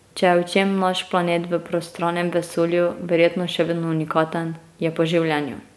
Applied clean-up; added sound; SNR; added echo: none; none; none; none.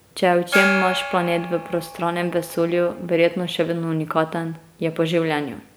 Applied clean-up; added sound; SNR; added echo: none; Gong; 8 dB; none.